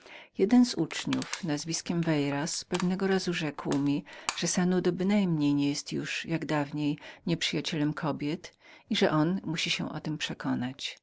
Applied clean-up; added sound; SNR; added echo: none; Crushing; 14 dB; none.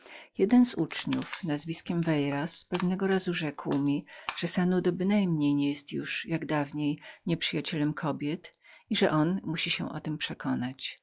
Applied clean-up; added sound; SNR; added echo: classical method log-MMSE.